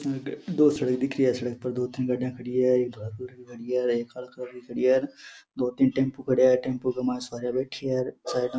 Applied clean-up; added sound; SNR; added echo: none; none; none; none.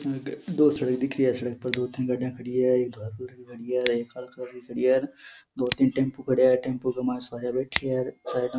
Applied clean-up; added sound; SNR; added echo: none; Scissors; 12 dB; none.